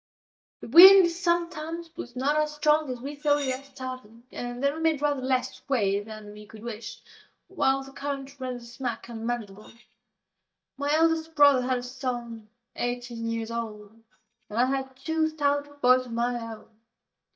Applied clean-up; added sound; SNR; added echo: neural mask model DeepFilterNet 3.